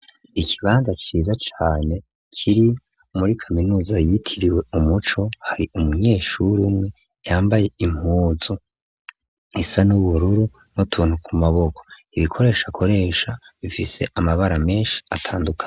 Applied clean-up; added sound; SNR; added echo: none; none; none; none.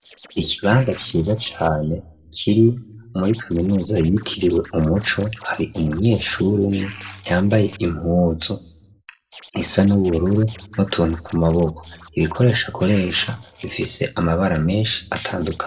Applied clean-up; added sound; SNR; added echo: neural separator model SepFormer DNS4.